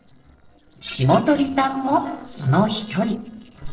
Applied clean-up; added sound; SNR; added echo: neural separator model SepFormer DNS4.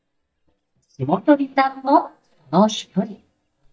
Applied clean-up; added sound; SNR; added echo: neural mask model DeepFilterNet 3.